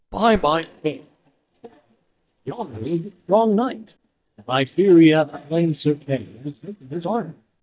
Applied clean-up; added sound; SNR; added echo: neural mask model DeepFilterNet 3.